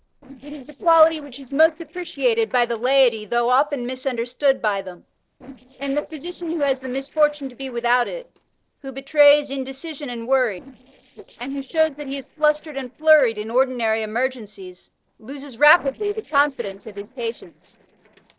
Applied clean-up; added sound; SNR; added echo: neural separator model SepFormer DNS4.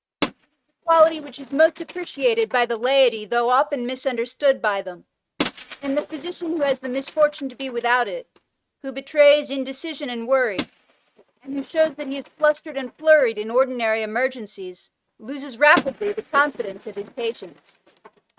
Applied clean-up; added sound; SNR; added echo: neural mask model RNNoise.